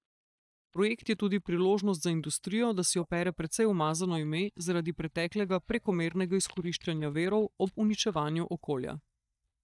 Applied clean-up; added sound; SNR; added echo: neural mask model DeepFilterNet 3.